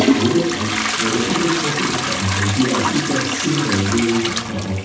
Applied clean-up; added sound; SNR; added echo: none; Trickle, dribble / Toilet flush / Hiss; 1 dB; reverberation time 0.6 s.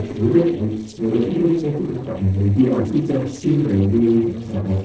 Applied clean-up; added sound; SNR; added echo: neural separator model SepFormer DNS4.